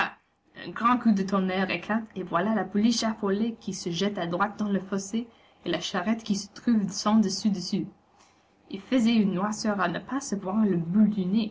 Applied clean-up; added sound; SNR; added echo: none; none; none; none.